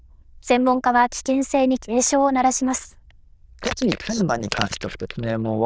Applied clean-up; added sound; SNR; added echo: neural diffusion model UNIVERSE++.